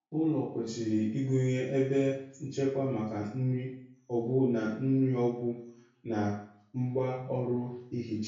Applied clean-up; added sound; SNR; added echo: none; none; none; reverberation time 0.6 s.